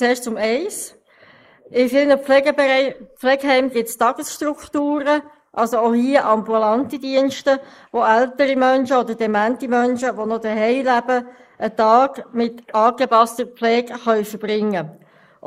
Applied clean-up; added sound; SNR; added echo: neural mask model Resemble Enhance denoiser.